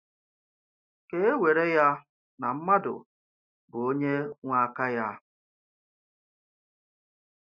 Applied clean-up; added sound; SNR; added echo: neural mask model Resemble Enhance denoiser.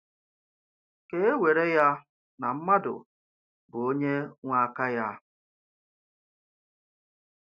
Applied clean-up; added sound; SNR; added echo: none; none; none; none.